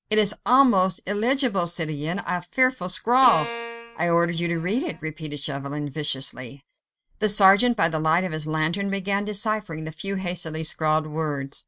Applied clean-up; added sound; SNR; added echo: neural mask model RNNoise.